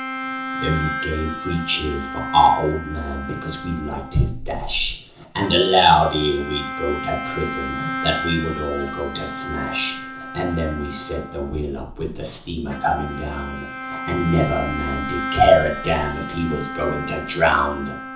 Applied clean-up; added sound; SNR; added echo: none; Bowed string instrument; 8 dB; reverberation time 0.6 s.